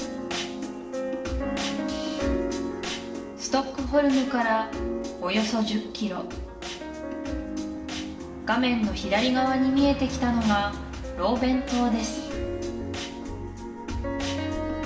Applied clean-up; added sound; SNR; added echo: none; Bus; 17 dB; reverberation time 0.8 s.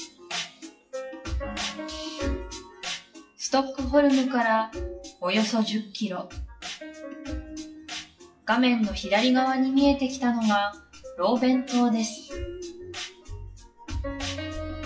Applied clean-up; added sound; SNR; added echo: classical method WPE with log-MMSE.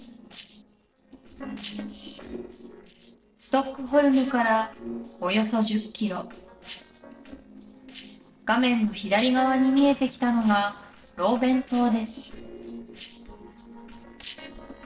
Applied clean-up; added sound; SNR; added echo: neural separator model SepFormer DNS4.